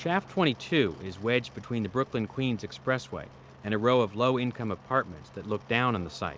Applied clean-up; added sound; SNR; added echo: none; none; none; none.